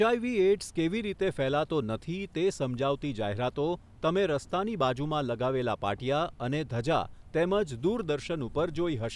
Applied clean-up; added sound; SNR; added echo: none; Cricket; 19 dB; none.